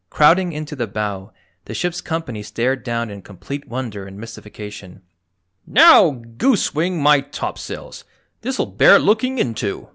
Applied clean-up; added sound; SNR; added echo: none; none; none; none.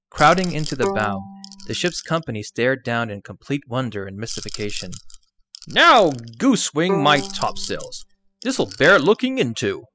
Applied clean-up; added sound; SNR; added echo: classical method spectral subtraction.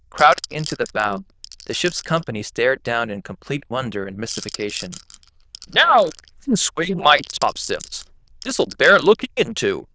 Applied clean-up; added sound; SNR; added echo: neural diffusion model UNIVERSE++.